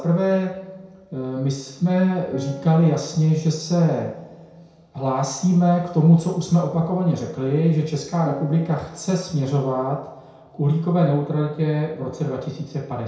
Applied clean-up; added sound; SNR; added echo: none; Piano; 11 dB; reverberation time 0.5 s.